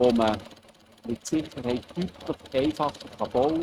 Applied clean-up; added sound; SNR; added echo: neural mask model RNNoise.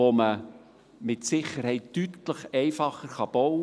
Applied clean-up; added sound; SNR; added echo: none; none; none; none.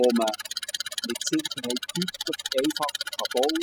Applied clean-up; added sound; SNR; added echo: classical method spectral subtraction.